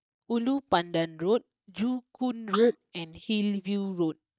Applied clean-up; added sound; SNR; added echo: neural mask model DeepFilterNet 3.